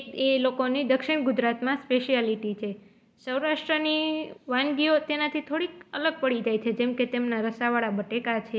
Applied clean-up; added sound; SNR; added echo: none; none; none; none.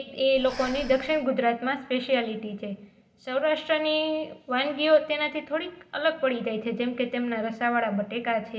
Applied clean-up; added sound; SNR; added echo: none; Breathing; 17 dB; reverberation time 0.7 s.